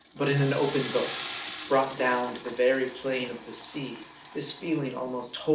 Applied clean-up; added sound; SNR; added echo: none; Toilet flush / Water; 11 dB; reverberation time 0.4 s.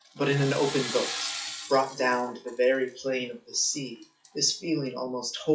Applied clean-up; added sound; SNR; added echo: classical method WPE with log-MMSE.